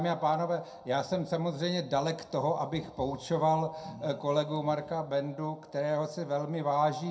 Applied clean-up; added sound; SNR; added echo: none; none; none; reverberation time 0.2 s.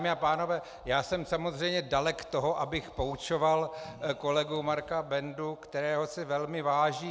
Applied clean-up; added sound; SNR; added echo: none; none; none; none.